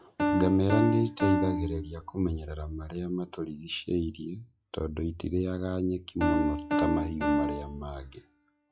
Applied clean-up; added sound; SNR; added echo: classical method log-MMSE.